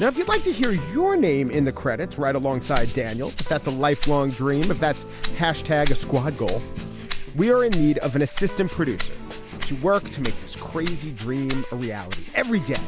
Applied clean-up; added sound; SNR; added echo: none; Rattle (instrument); 4 dB; none.